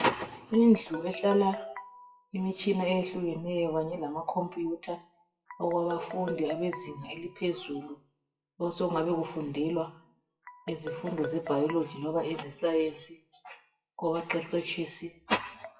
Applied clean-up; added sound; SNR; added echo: classical method WPE with log-MMSE.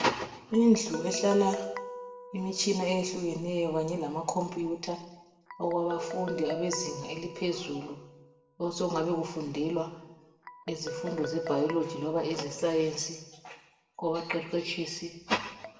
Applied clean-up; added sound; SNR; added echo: none; Guitar; 12 dB; reverberation time 0.9 s.